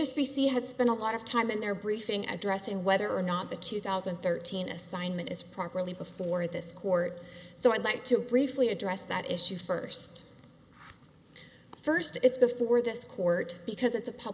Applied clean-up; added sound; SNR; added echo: none; none; none; none.